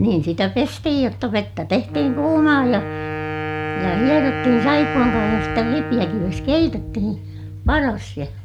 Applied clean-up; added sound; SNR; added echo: none; Wind instrument, woodwind instrument; 8 dB; none.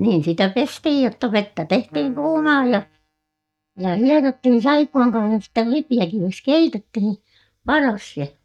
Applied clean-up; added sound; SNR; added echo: neural mask model DeepFilterNet 3.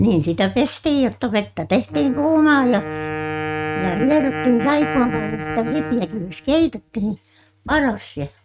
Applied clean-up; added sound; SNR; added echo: neural mask model RNNoise.